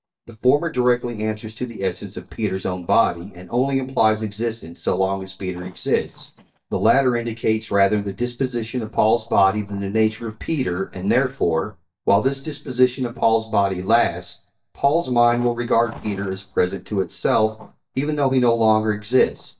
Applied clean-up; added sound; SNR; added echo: neural mask model DeepFilterNet 3.